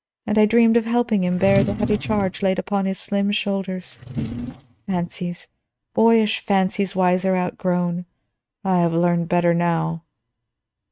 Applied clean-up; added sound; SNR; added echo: neural mask model RNNoise.